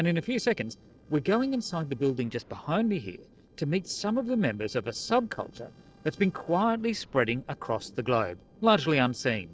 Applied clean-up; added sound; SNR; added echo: neural separator model SepFormer DNS4.